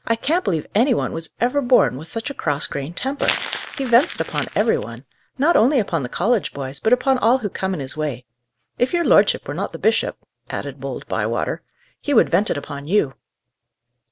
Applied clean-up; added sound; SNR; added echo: none; Crumpling, crinkling; 8 dB; none.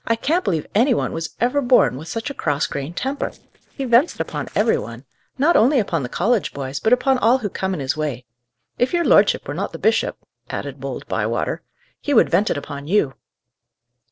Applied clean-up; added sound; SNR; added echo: neural separator model SepFormer DNS4.